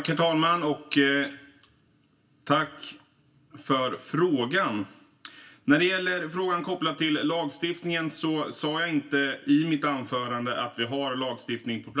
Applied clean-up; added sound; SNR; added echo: none; none; none; reverberation time 0.2 s.